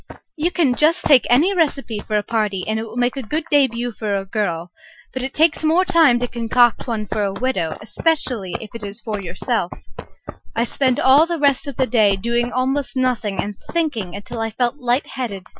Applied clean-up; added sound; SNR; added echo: classical method Wiener filter.